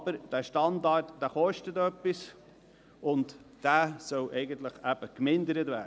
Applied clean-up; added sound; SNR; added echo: none; none; none; none.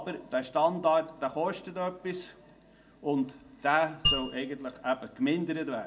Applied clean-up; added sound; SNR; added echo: none; Mallet percussion; 1 dB; reverberation time 0.3 s.